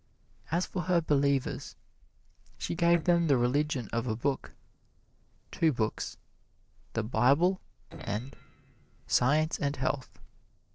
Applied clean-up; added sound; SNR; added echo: neural separator model SepFormer DNS4.